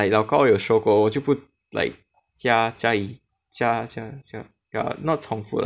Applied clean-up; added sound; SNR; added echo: none; none; none; none.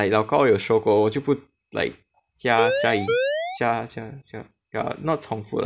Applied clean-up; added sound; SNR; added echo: none; Siren; -1 dB; none.